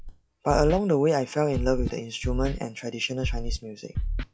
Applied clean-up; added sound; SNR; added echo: classical method log-MMSE.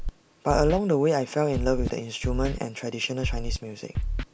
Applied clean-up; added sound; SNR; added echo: none; Scratching (performance technique); 4 dB; none.